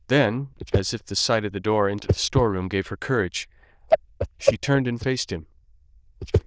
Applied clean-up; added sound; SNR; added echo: neural diffusion model UNIVERSE++.